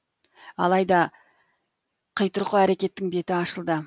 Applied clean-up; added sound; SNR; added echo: none; none; none; none.